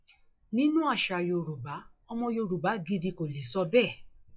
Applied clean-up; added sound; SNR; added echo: classical method log-MMSE.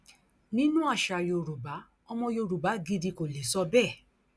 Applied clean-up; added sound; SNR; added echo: none; none; none; none.